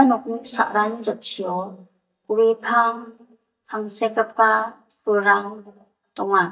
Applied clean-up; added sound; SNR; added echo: neural mask model DeepFilterNet 3.